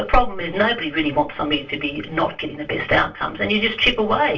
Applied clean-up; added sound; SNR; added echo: none; none; none; reverberation time 0.2 s.